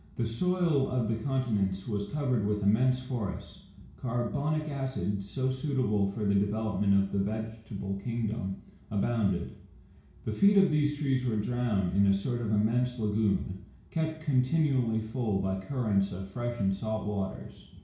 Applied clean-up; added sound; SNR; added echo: none; none; none; reverberation time 0.6 s.